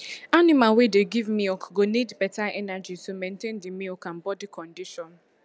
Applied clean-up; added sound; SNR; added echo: none; none; none; none.